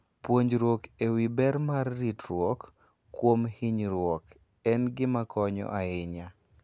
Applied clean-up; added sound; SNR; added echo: none; none; none; none.